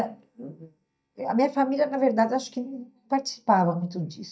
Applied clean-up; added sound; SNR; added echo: neural mask model DeepFilterNet 3.